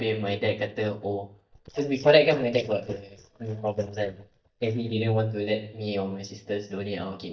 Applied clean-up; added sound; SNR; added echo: neural mask model DeepFilterNet 3.